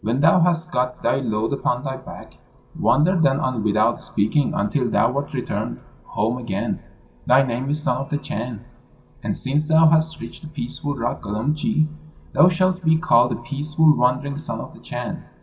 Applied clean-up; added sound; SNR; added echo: none; none; none; reverberation time 2.1 s.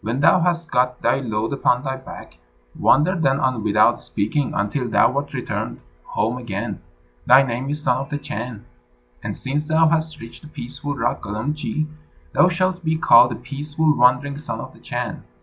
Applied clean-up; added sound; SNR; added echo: none; none; none; none.